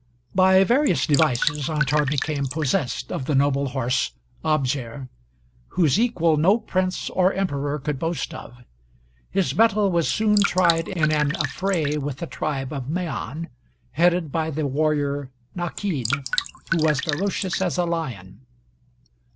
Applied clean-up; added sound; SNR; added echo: none; Drip; 6 dB; none.